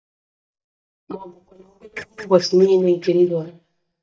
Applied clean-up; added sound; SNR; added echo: neural mask model DeepFilterNet 3.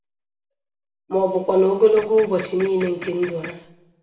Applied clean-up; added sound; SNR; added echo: none; Printer; 16 dB; reverberation time 0.6 s.